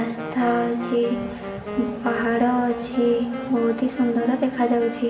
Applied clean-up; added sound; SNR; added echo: none; Wind instrument, woodwind instrument; 11 dB; reverberation time 2.2 s.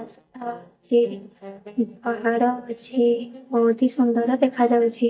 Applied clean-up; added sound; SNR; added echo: neural mask model DeepFilterNet 3.